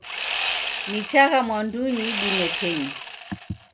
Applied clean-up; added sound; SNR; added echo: none; Sawing; 5 dB; none.